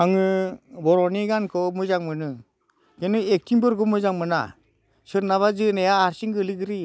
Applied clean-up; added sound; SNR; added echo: none; none; none; none.